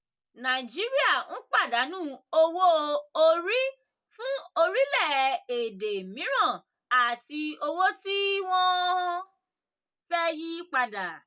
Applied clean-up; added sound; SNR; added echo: none; none; none; none.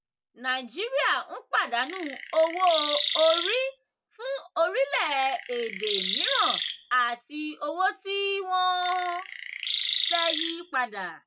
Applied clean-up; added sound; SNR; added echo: none; Chirp, tweet; 3 dB; none.